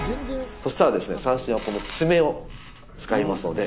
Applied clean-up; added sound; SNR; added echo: none; Thunder; 17 dB; none.